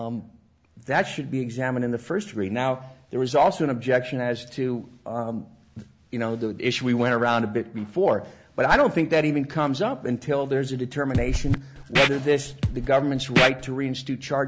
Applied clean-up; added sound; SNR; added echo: none; Scratching (performance technique); 1 dB; none.